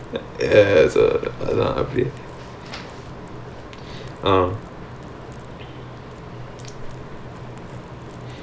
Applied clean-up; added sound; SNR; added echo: none; Crackle; 19 dB; none.